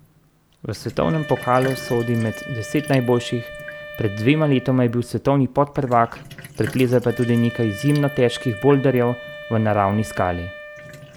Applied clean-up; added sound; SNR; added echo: none; Sink (filling or washing) + Wind instrument, woodwind instrument; 15 dB; none.